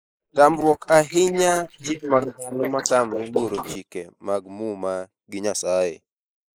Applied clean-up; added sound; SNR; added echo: neural mask model Resemble Enhance denoiser.